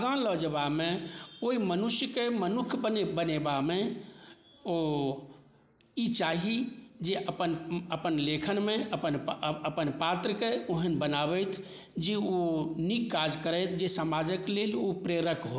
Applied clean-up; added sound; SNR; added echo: none; none; none; none.